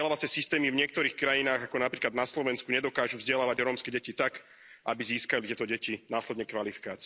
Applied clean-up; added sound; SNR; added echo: none; none; none; none.